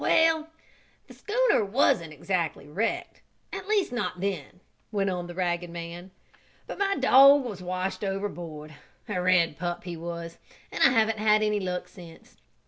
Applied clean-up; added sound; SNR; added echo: none; none; none; none.